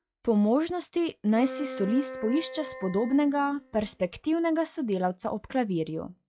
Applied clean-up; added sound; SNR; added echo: classical method log-MMSE.